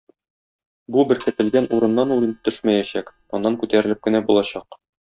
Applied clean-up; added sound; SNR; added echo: neural mask model RNNoise.